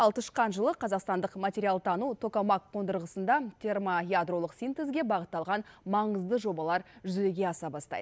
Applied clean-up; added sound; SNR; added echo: none; none; none; none.